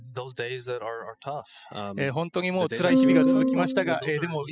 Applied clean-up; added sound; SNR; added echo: classical method spectral subtraction.